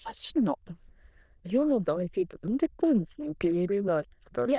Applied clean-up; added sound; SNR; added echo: neural diffusion model UNIVERSE++.